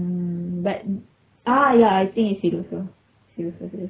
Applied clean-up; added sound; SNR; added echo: none; none; none; none.